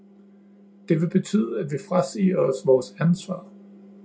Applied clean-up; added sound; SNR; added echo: none; none; none; reverberation time 0.2 s.